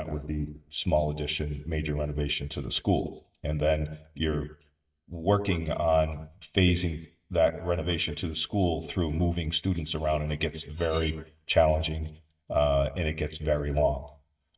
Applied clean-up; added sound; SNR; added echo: neural mask model DeepFilterNet 3.